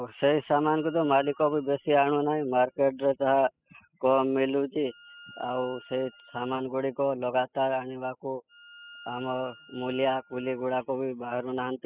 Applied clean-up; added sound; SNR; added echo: classical method spectral subtraction.